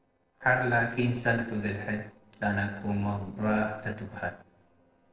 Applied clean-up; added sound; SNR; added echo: neural separator model SepFormer DNS4.